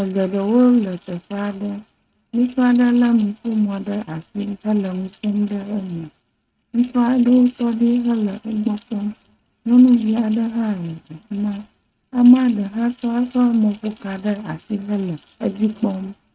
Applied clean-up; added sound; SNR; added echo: neural mask model RNNoise.